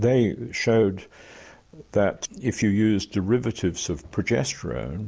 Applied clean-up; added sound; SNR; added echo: none; none; none; none.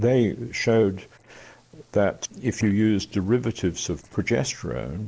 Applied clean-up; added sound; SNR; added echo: neural separator model SepFormer DNS4.